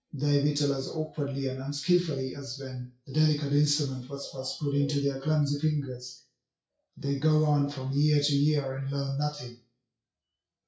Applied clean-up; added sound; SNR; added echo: classical method WPE with log-MMSE.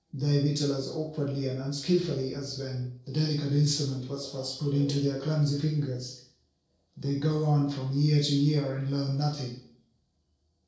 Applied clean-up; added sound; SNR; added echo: neural separator model SepFormer DNS4.